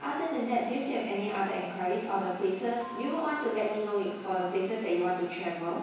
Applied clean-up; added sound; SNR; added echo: none; Percussion; 18 dB; reverberation time 1.1 s.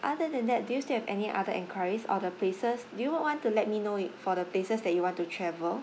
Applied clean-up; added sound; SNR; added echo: none; none; none; none.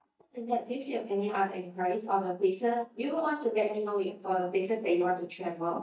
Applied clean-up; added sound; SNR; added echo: neural mask model DeepFilterNet 3.